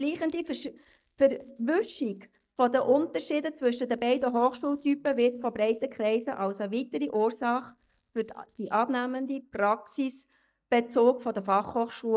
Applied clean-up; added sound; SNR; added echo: neural mask model DeepFilterNet 3.